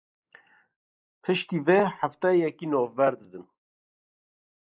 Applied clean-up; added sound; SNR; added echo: neural mask model Resemble Enhance denoiser.